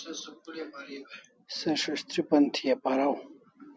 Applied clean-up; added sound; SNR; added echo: none; none; none; none.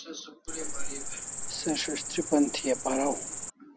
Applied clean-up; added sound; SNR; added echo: none; Cricket; 2 dB; none.